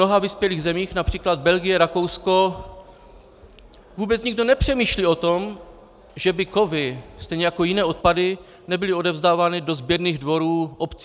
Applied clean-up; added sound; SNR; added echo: none; none; none; none.